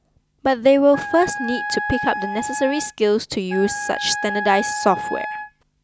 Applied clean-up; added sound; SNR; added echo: none; Wind instrument, woodwind instrument; 7 dB; none.